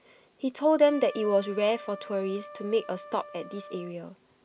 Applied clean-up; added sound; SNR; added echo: none; Trumpet; 17 dB; none.